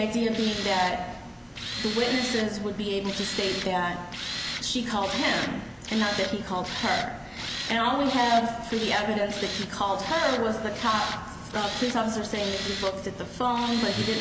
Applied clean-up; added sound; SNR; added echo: none; Tools; 8 dB; none.